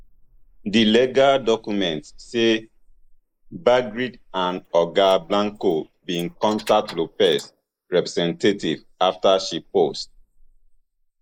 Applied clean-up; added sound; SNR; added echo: neural mask model Resemble Enhance denoiser.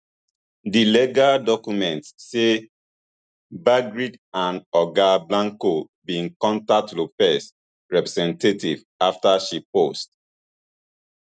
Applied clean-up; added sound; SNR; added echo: none; none; none; none.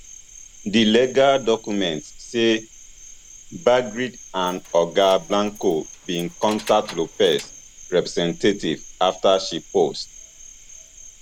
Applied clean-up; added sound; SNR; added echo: none; Cricket + Keys jangling; 19 dB; none.